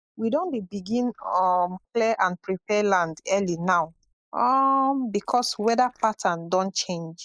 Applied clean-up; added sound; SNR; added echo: neural mask model Resemble Enhance denoiser.